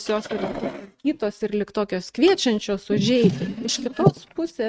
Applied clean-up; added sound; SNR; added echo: neural mask model RNNoise.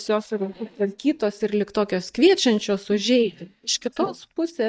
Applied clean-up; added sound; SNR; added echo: neural mask model DeepFilterNet 3.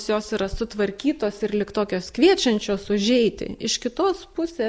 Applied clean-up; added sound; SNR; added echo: none; none; none; none.